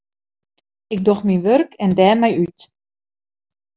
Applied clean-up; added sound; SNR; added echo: none; none; none; none.